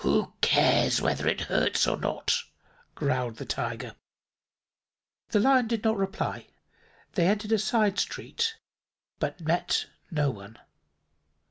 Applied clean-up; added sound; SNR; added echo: none; none; none; none.